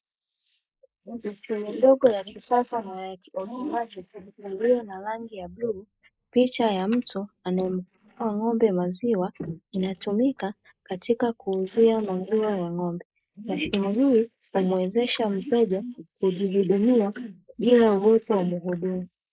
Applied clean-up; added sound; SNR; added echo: neural mask model Resemble Enhance denoiser.